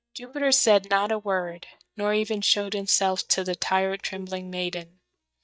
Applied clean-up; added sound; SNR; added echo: neural mask model DeepFilterNet 3.